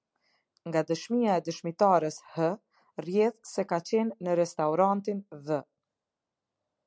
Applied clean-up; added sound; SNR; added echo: none; none; none; none.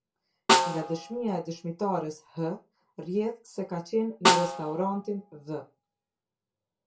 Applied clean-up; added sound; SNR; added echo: none; Snare drum; -3 dB; reverberation time 0.2 s.